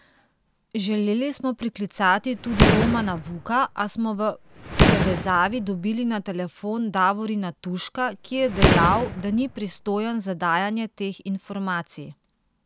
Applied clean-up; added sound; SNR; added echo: none; Fireworks; -1 dB; none.